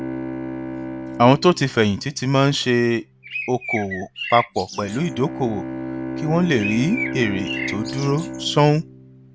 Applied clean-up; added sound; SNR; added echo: none; Bowed string instrument + Bird; 9 dB; none.